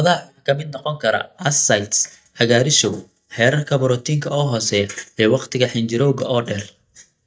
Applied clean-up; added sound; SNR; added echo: neural mask model DeepFilterNet 3.